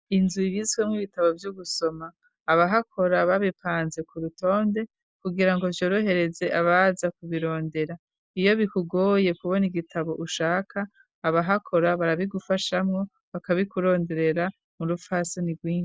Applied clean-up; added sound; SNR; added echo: none; none; none; none.